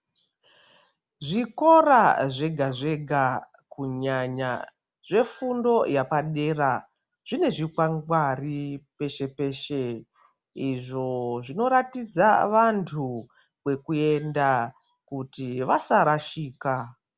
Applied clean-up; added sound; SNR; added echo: none; none; none; none.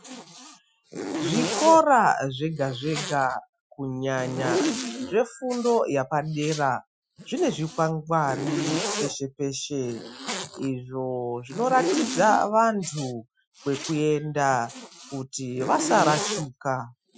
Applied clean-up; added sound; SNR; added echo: classical method Wiener filter.